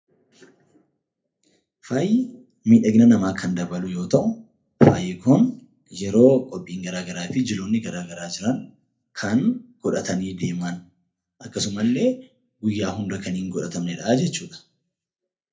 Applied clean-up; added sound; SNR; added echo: none; none; none; reverberation time 0.3 s.